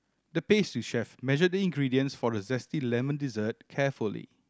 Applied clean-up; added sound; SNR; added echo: none; none; none; none.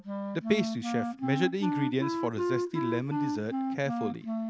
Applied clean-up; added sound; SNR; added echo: none; Wind instrument, woodwind instrument; 0 dB; none.